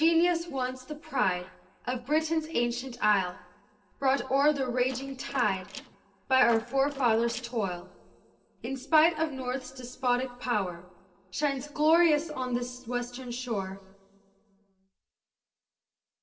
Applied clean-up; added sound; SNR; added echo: neural separator model SepFormer DNS4.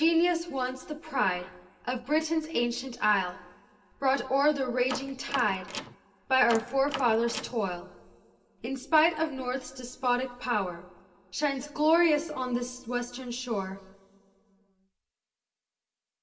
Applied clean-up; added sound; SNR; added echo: none; Door; 10 dB; reverberation time 1.6 s.